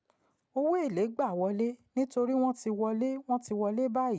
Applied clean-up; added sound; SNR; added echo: none; none; none; none.